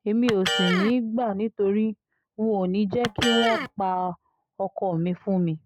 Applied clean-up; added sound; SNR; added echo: none; Electric guitar; 8 dB; none.